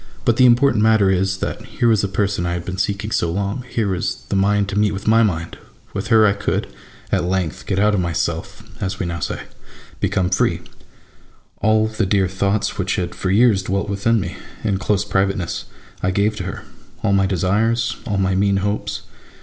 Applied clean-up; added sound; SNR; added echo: none; none; none; none.